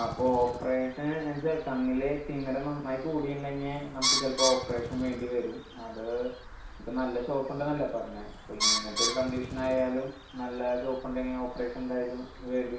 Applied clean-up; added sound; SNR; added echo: none; Bird; 5 dB; reverberation time 0.6 s.